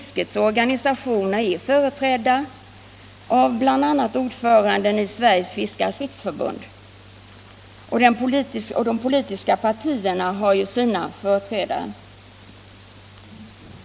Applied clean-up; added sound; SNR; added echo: none; none; none; none.